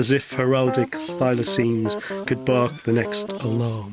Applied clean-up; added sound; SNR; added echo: none; Piano; 8 dB; none.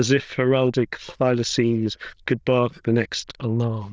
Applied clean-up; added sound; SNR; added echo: neural diffusion model UNIVERSE++.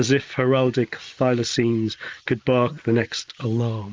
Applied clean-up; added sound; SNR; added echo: neural mask model Resemble Enhance denoiser.